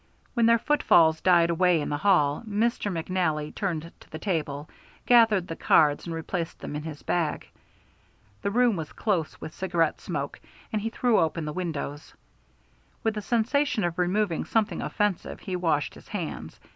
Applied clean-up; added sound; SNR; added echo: none; none; none; none.